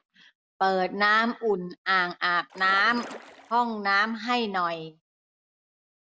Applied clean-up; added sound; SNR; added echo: none; Splash, splatter; 17 dB; none.